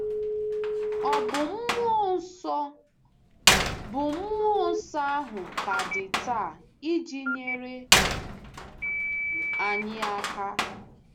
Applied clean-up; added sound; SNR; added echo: none; Telephone + Slam; -2 dB; none.